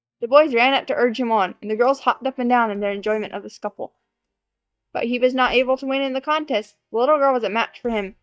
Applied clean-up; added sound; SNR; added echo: neural mask model DeepFilterNet 3.